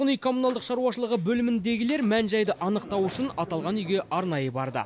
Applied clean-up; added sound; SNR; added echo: none; none; none; none.